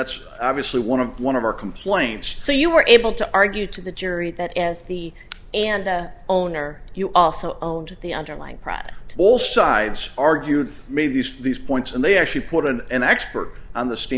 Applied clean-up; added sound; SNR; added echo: none; none; none; none.